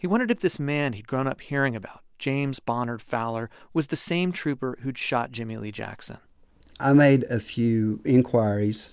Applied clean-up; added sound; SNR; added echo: none; none; none; none.